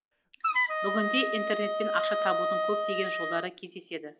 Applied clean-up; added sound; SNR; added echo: none; Wind instrument, woodwind instrument; -2 dB; none.